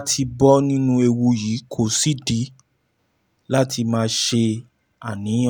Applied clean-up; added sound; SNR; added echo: none; none; none; none.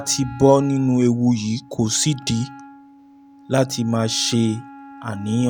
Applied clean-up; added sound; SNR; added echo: none; Wind instrument, woodwind instrument; 20 dB; none.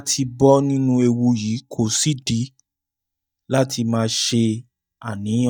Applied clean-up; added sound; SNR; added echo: neural mask model DeepFilterNet 3.